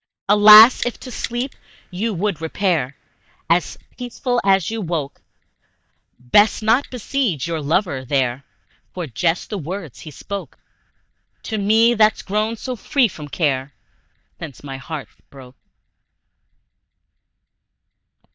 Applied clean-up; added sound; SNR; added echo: neural mask model DeepFilterNet 3.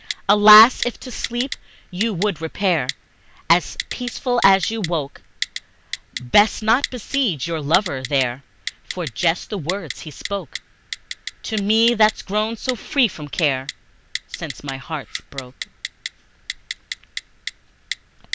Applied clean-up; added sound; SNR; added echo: none; Typing; 11 dB; none.